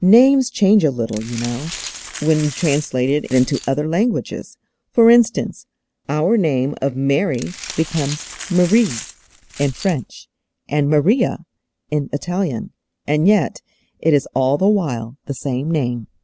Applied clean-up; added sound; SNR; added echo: none; Glass; 14 dB; none.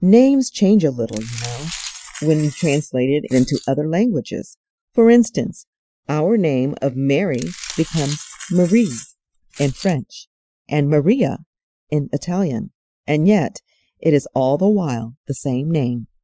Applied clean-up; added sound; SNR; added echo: classical method Wiener filter.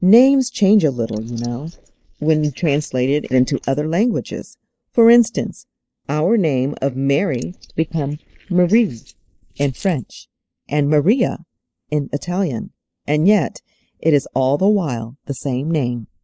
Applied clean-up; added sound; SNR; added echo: neural mask model Resemble Enhance denoiser.